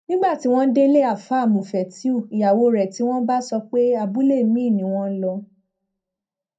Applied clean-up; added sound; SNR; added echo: none; none; none; reverberation time 0.2 s.